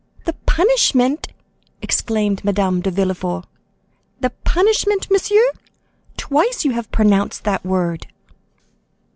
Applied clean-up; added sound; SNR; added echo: none; none; none; none.